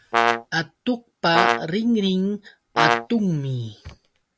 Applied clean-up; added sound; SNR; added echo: none; Brass instrument; 0 dB; none.